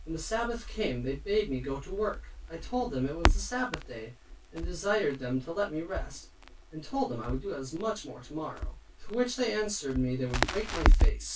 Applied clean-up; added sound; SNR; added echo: none; Crackle; -1 dB; reverberation time 0.2 s.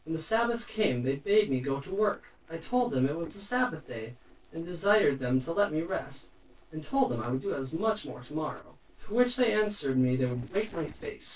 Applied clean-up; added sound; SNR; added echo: neural separator model SepFormer DNS4.